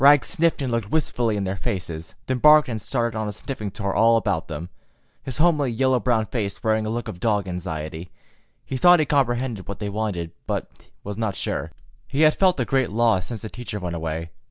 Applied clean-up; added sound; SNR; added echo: none; none; none; none.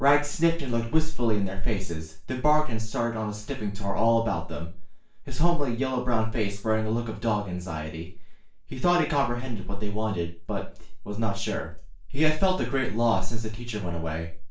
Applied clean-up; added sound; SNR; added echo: none; none; none; reverberation time 0.3 s.